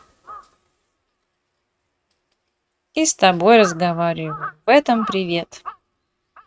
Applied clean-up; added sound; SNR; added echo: neural mask model RNNoise.